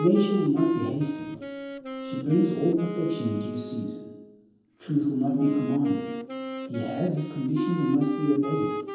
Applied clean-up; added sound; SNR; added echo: none; Wind instrument, woodwind instrument; 9 dB; reverberation time 0.9 s.